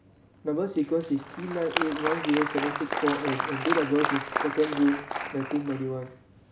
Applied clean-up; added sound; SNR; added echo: none; Applause; 5 dB; none.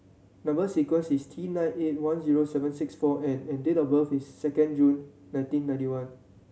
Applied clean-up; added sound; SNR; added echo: none; none; none; none.